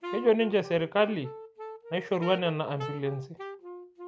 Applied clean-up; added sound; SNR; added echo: none; Wind instrument, woodwind instrument; 12 dB; none.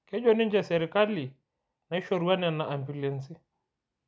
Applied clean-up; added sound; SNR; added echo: none; none; none; none.